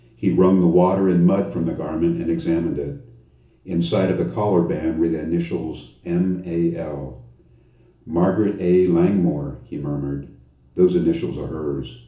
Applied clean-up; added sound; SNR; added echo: none; none; none; reverberation time 0.7 s.